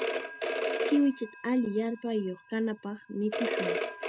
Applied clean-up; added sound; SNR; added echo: none; Telephone; 1 dB; none.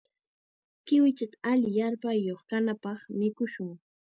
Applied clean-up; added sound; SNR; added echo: none; none; none; none.